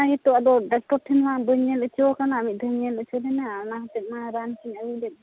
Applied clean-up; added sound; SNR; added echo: none; none; none; none.